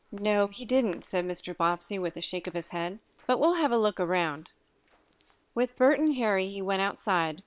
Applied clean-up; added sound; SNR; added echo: neural separator model SepFormer WHAM!.